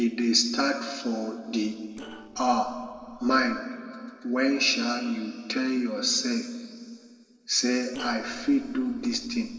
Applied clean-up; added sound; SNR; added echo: neural separator model SepFormer DNS4.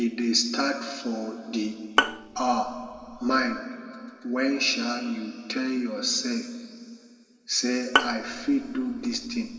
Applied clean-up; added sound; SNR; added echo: none; Bowed string instrument; 2 dB; reverberation time 2.1 s.